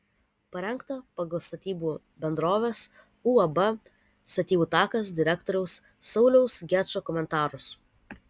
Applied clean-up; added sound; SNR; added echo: none; none; none; none.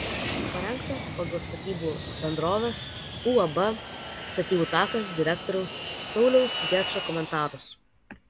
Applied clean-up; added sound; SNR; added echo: none; Fixed-wing aircraft, airplane; 7 dB; none.